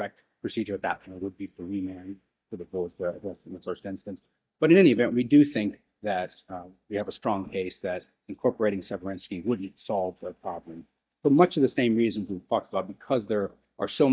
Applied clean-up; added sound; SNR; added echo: neural mask model DeepFilterNet 3.